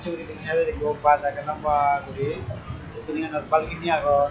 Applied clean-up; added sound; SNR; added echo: classical method log-MMSE.